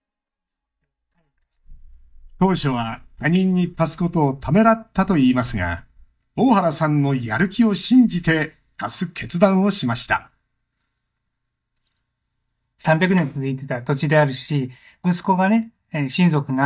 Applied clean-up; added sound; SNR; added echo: neural mask model DeepFilterNet 3.